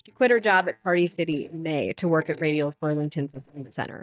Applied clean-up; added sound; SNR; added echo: neural mask model DeepFilterNet 3.